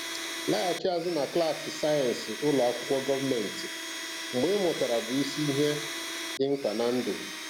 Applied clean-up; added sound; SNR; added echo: none; Domestic sounds, home sounds; 8 dB; none.